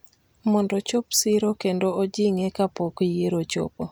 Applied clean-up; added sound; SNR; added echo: none; none; none; none.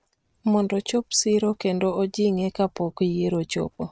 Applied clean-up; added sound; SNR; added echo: neural mask model RNNoise.